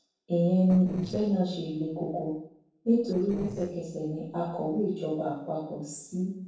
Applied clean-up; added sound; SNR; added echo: neural separator model SepFormer DNS4.